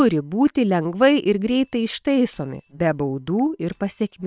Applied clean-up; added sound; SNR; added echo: neural separator model SepFormer WHAM!.